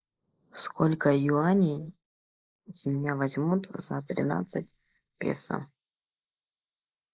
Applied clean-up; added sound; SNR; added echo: neural mask model Resemble Enhance denoiser.